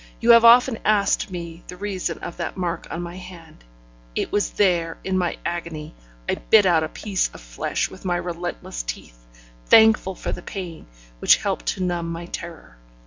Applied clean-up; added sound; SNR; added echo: none; none; none; none.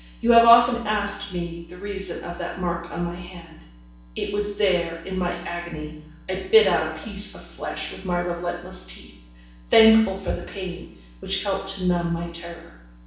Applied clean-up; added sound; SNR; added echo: none; none; none; reverberation time 0.7 s.